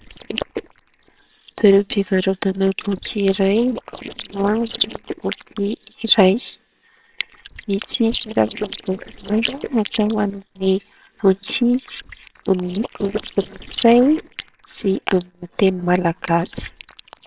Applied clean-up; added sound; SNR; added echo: neural separator model SepFormer WHAMR!.